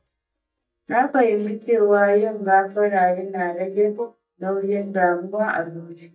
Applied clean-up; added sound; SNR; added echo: neural mask model DeepFilterNet 3.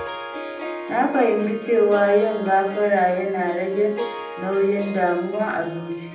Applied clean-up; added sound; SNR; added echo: none; Harp; 12 dB; reverberation time 0.6 s.